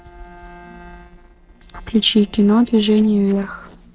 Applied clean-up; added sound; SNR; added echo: neural separator model SepFormer DNS4.